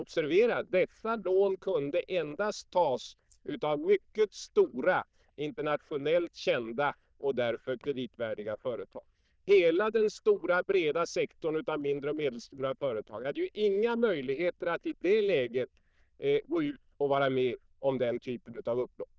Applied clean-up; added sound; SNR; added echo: neural diffusion model UNIVERSE++.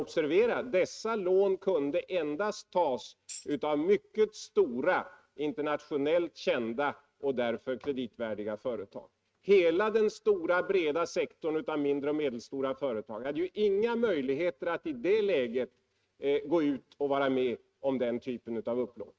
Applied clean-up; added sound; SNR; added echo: neural mask model RNNoise.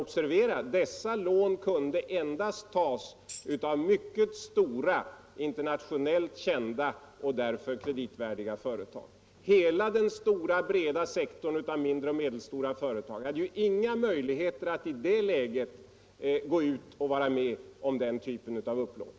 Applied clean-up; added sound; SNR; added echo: none; Tambourine; 19 dB; none.